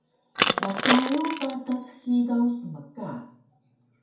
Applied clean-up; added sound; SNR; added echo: none; Crushing; -2 dB; reverberation time 0.6 s.